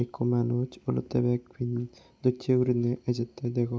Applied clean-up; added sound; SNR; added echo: none; none; none; none.